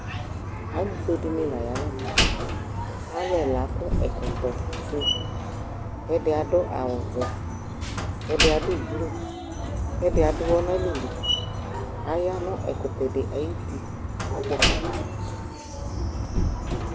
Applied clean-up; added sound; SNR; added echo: none; Slam; -1 dB; none.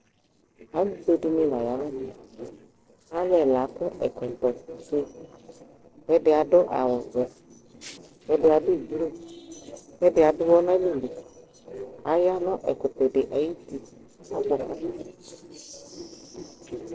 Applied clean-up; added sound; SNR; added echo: neural separator model SepFormer DNS4.